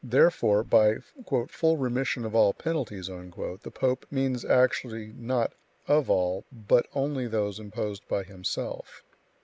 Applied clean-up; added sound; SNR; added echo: none; none; none; none.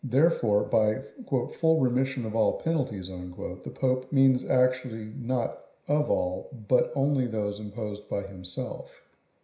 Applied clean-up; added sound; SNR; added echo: none; none; none; reverberation time 0.5 s.